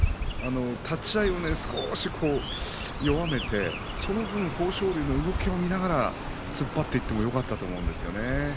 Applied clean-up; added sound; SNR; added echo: none; Chirp, tweet; 3 dB; none.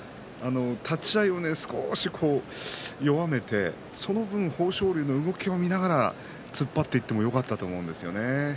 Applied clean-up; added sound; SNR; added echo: none; none; none; none.